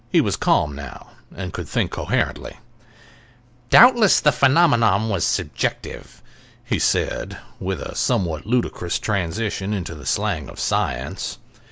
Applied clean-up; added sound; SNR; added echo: none; none; none; none.